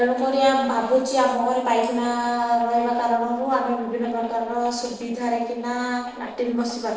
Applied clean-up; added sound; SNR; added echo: neural separator model SepFormer DNS4.